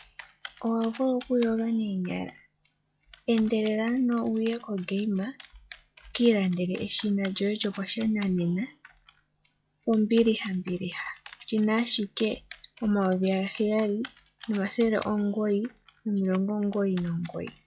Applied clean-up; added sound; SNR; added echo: classical method log-MMSE.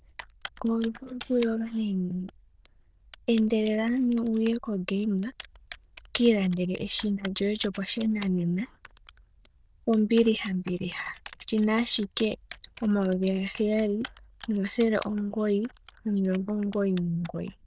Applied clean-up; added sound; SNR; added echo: neural diffusion model UNIVERSE++.